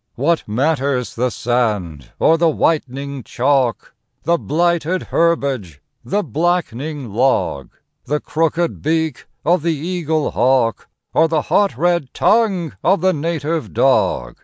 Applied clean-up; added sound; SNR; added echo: none; none; none; none.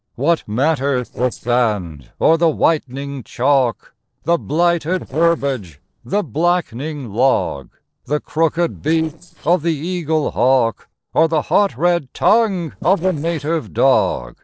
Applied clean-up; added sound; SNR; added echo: neural separator model SepFormer DNS4.